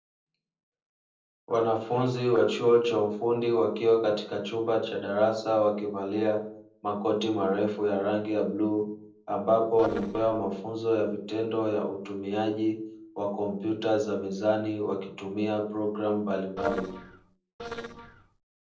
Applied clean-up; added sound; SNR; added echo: neural separator model SepFormer DNS4.